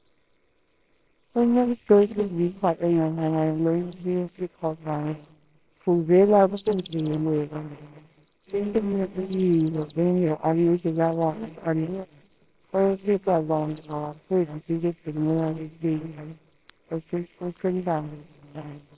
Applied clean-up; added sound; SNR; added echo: neural separator model SepFormer WHAMR!.